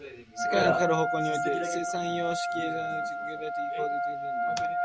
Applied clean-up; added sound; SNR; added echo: none; Wind instrument, woodwind instrument; -2 dB; none.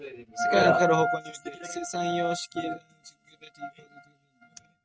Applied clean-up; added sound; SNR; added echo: neural mask model RNNoise.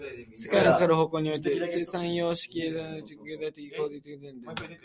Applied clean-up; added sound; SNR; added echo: none; none; none; none.